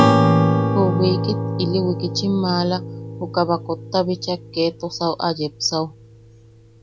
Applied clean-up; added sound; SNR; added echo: none; Acoustic guitar / Strum; -1 dB; none.